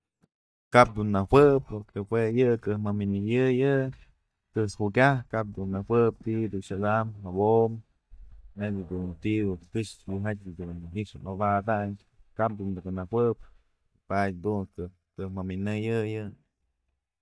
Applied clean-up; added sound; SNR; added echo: neural mask model DeepFilterNet 3.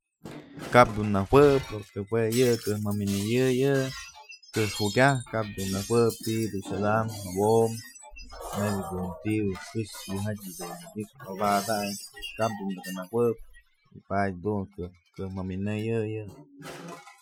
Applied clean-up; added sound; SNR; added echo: classical method Wiener filter.